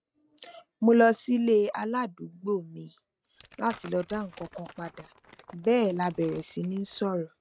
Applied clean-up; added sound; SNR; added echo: neural mask model RNNoise.